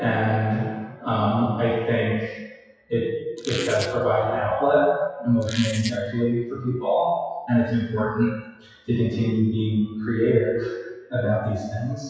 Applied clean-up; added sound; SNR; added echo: classical method WPE with log-MMSE.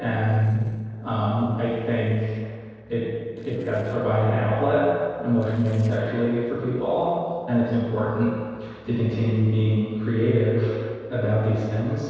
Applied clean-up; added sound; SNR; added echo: neural separator model SepFormer DNS4.